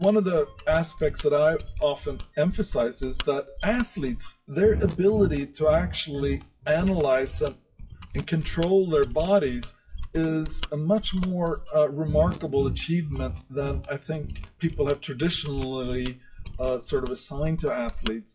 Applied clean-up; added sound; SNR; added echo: classical method WPE with log-MMSE.